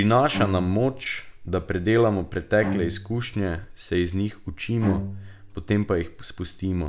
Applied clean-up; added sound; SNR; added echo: none; Bowed string instrument; 10 dB; none.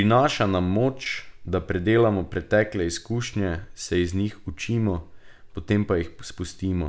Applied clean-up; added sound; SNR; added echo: none; none; none; none.